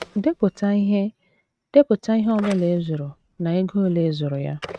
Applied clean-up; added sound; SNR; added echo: neural mask model RNNoise.